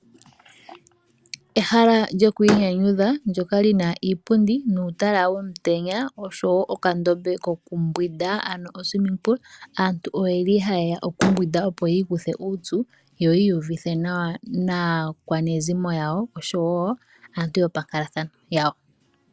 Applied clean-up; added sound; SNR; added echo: none; Slam; 11 dB; none.